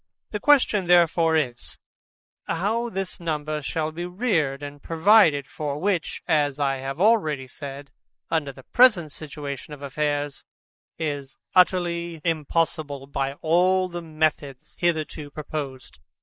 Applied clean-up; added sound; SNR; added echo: neural mask model Resemble Enhance denoiser.